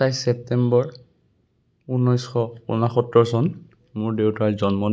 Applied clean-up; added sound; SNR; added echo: none; none; none; none.